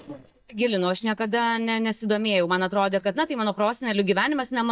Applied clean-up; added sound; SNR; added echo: neural mask model DeepFilterNet 3.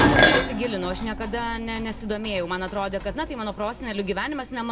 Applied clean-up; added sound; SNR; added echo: none; Dishes, pots, and pans; -2 dB; reverberation time 0.4 s.